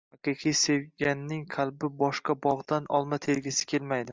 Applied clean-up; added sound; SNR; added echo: neural mask model DeepFilterNet 3.